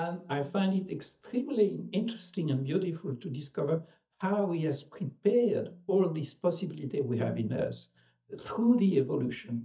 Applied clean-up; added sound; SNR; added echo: neural mask model DeepFilterNet 3.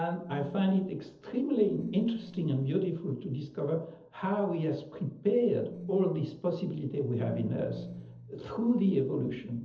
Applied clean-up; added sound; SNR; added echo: neural separator model SepFormer DNS4.